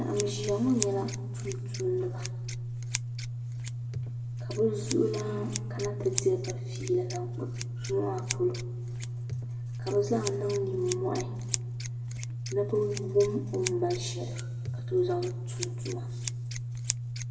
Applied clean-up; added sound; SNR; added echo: none; Scissors; 2 dB; reverberation time 1.1 s.